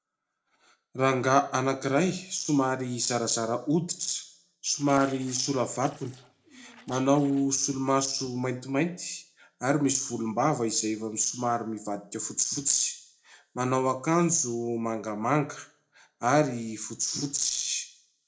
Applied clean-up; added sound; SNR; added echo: neural separator model SepFormer DNS4.